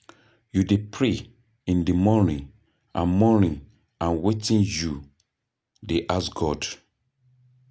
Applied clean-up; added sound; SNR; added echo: none; none; none; none.